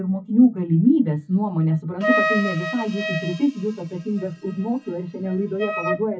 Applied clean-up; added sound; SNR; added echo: classical method WPE with log-MMSE.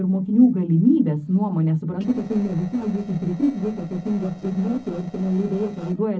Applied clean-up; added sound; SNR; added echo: neural separator model SepFormer DNS4.